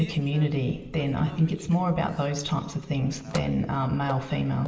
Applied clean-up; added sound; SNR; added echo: none; Telephone; 18 dB; reverberation time 1.0 s.